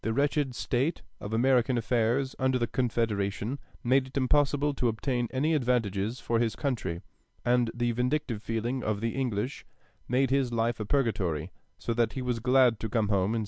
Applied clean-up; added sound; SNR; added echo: none; none; none; none.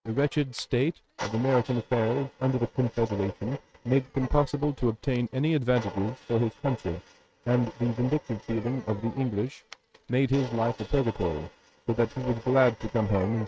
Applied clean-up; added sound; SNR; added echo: neural mask model RNNoise.